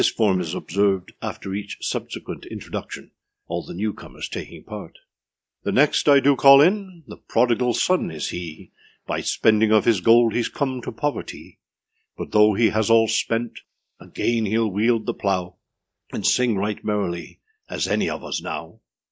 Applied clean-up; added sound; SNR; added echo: neural mask model Resemble Enhance denoiser.